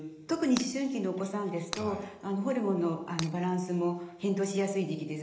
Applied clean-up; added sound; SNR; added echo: none; Shatter; 12 dB; reverberation time 1.0 s.